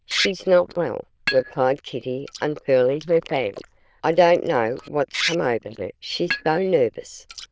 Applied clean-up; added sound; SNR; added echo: neural diffusion model UNIVERSE++.